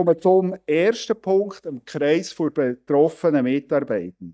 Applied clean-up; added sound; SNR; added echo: neural mask model DeepFilterNet 3.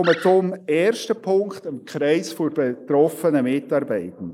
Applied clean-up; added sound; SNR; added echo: neural mask model Resemble Enhance denoiser.